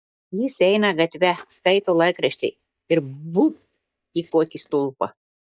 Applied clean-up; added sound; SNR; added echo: neural mask model DeepFilterNet 3.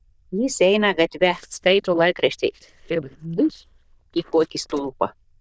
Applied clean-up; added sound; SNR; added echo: neural diffusion model UNIVERSE++.